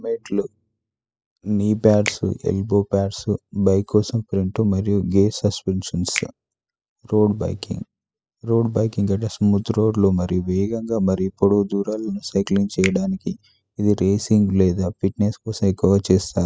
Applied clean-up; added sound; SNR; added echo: classical method spectral subtraction.